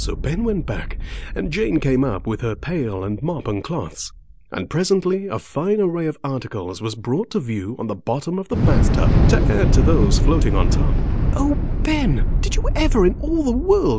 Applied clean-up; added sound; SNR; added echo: none; Thunder / Explosion; -2 dB; none.